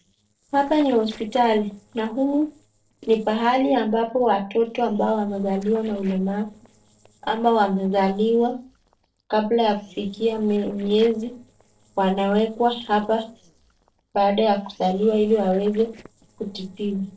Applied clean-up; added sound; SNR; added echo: neural separator model SepFormer DNS4.